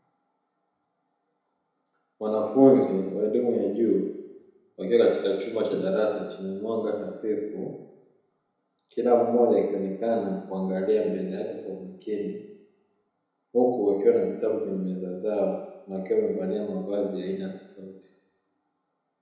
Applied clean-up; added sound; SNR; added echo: none; none; none; reverberation time 1.0 s.